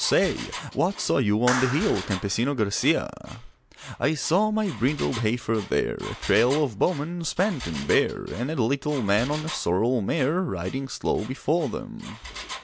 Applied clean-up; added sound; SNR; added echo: none; Clapping + Engine; 13 dB; none.